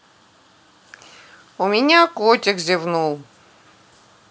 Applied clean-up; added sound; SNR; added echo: none; none; none; none.